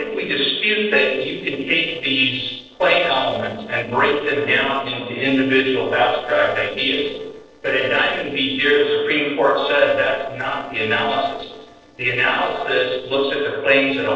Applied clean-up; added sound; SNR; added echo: neural separator model SepFormer DNS4.